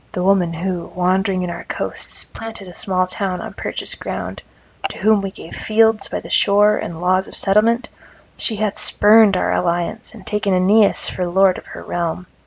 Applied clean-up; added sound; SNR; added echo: none; none; none; none.